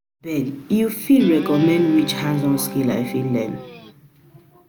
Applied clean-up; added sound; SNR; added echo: none; Guitar; 11 dB; none.